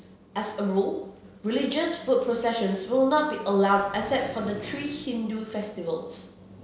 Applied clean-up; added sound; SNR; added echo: none; Engine; 15 dB; none.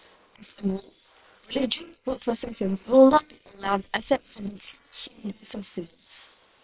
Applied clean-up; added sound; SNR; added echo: neural separator model SepFormer WHAM!.